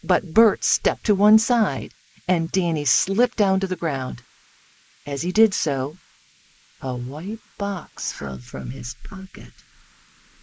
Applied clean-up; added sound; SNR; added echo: neural mask model Resemble Enhance denoiser.